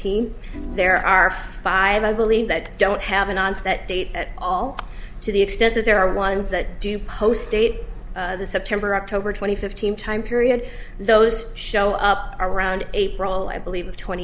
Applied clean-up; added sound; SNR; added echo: none; Organ; 20 dB; none.